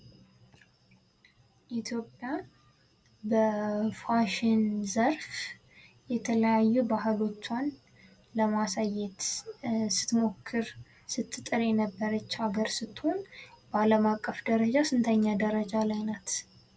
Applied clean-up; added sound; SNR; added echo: none; none; none; none.